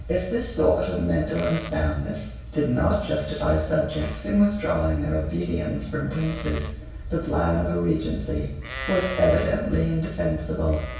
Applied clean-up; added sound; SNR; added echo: none; Livestock, farm animals, working animals; 15 dB; reverberation time 0.6 s.